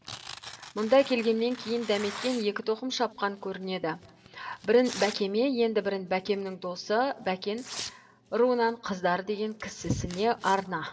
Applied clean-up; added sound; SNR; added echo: none; Tearing; 17 dB; reverberation time 0.3 s.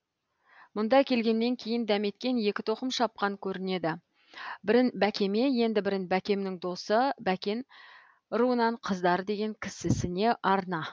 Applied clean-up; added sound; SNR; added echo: none; none; none; none.